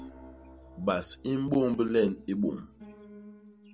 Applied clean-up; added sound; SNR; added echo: none; Piano; 19 dB; none.